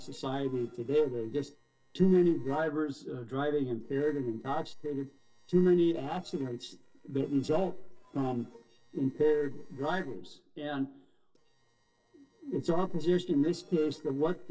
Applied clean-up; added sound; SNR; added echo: neural separator model SepFormer DNS4.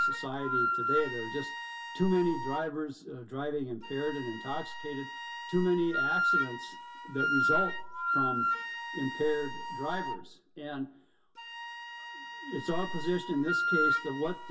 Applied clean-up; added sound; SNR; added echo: none; Wind instrument, woodwind instrument; 0 dB; reverberation time 0.1 s.